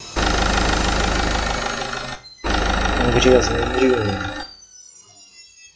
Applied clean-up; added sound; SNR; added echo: classical method log-MMSE.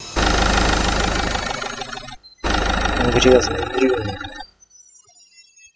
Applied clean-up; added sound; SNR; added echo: classical method spectral subtraction.